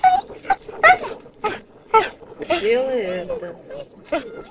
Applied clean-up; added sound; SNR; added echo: neural separator model SepFormer DNS4.